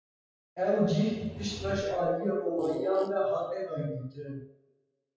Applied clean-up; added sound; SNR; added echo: classical method WPE with log-MMSE.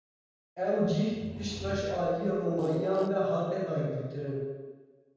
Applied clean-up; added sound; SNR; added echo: none; Fart / Drawer open or close; 11 dB; reverberation time 1.2 s.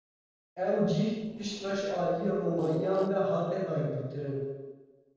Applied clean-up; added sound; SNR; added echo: neural separator model SepFormer DNS4.